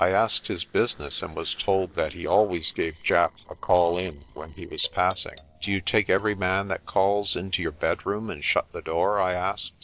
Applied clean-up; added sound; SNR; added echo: neural separator model SepFormer DNS4.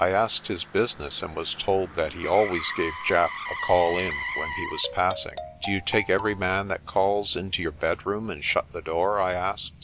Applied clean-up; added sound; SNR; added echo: none; Marimba, xylophone + Motor vehicle (road); 11 dB; none.